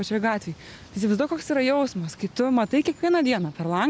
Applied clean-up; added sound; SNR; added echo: none; none; none; none.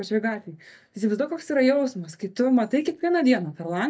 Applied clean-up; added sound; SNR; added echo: neural mask model DeepFilterNet 3.